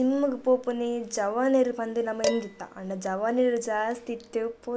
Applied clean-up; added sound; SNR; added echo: none; Dishes, pots, and pans; 10 dB; none.